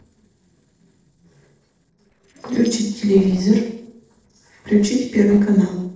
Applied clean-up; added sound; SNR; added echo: neural separator model SepFormer DNS4.